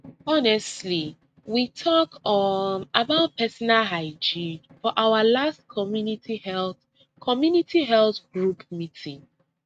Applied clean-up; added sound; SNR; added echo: neural mask model RNNoise.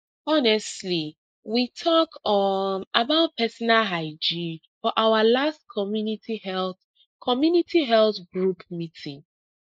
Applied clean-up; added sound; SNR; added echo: neural mask model Resemble Enhance denoiser.